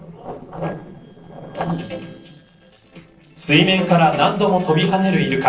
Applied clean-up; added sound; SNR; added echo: neural separator model SepFormer DNS4.